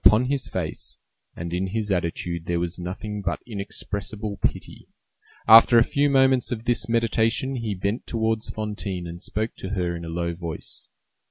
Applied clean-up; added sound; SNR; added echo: none; none; none; none.